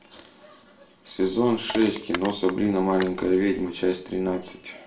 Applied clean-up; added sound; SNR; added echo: none; Crushing; 11 dB; reverberation time 0.4 s.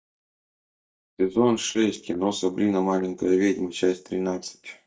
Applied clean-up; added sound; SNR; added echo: neural mask model DeepFilterNet 3.